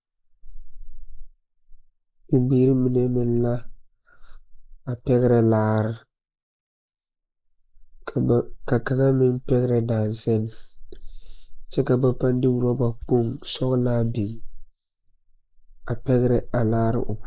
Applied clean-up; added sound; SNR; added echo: neural mask model Resemble Enhance denoiser.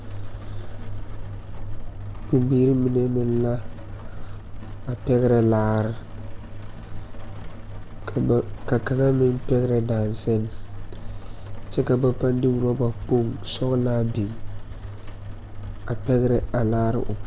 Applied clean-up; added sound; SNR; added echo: none; Rain; 7 dB; none.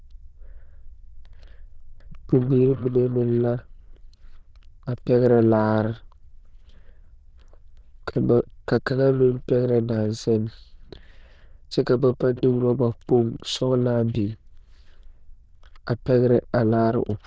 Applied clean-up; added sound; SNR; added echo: neural diffusion model UNIVERSE++.